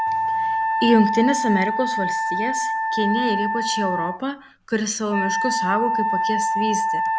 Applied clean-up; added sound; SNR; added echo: none; Wind instrument, woodwind instrument; -1 dB; none.